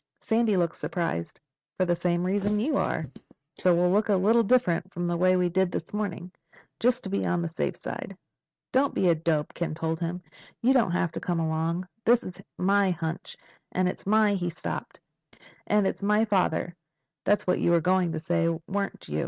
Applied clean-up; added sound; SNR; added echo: neural mask model RNNoise.